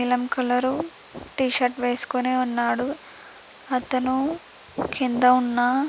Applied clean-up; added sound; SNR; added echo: none; none; none; none.